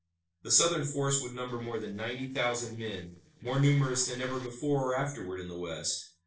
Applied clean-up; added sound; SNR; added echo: neural separator model SepFormer DNS4.